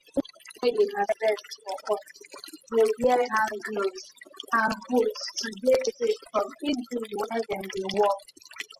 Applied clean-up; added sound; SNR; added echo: classical method spectral subtraction.